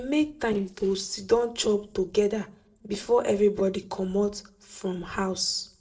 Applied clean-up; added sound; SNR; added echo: neural separator model SepFormer DNS4.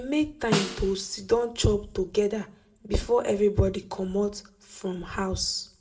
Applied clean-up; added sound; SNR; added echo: none; Snare drum; 8 dB; reverberation time 0.3 s.